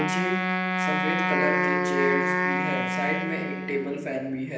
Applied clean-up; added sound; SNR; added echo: none; Wind instrument, woodwind instrument; -4 dB; reverberation time 0.9 s.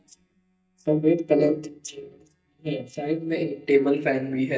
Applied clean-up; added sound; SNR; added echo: neural mask model DeepFilterNet 3.